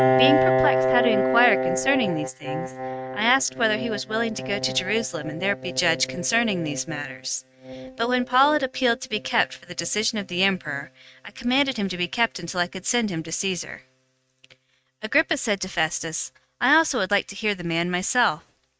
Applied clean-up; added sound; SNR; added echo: neural mask model RNNoise.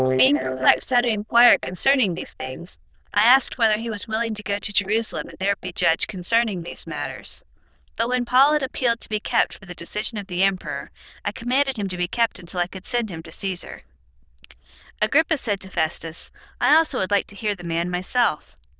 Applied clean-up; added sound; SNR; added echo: neural diffusion model UNIVERSE++.